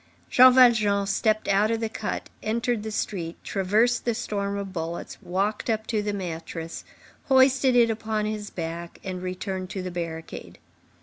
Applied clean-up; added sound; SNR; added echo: none; none; none; none.